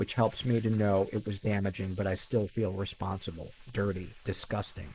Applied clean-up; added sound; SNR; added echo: neural mask model Resemble Enhance denoiser.